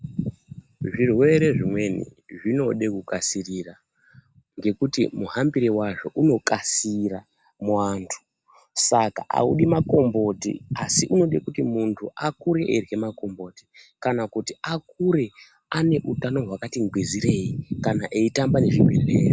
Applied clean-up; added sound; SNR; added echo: none; none; none; none.